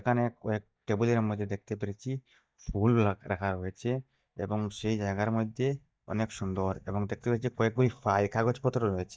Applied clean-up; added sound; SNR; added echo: neural mask model DeepFilterNet 3.